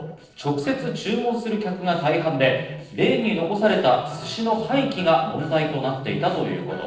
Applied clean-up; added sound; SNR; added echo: neural separator model SepFormer DNS4.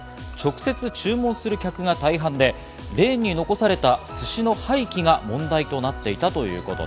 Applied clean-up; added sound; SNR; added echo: none; none; none; none.